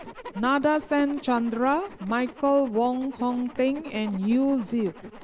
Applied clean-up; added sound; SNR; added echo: none; Zipper (clothing); 17 dB; none.